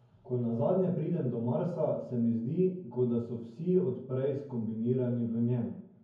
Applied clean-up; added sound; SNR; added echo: none; none; none; reverberation time 0.9 s.